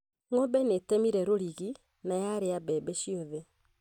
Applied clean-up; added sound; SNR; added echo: none; none; none; none.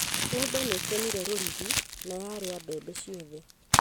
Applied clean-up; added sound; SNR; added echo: none; Crumpling, crinkling; -4 dB; none.